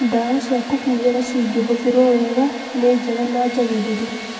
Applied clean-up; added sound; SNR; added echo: none; Domestic sounds, home sounds; 14 dB; reverberation time 2.1 s.